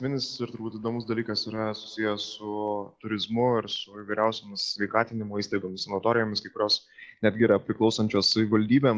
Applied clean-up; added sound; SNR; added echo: none; none; none; none.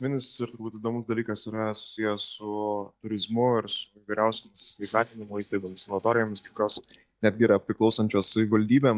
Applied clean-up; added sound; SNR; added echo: neural mask model DeepFilterNet 3.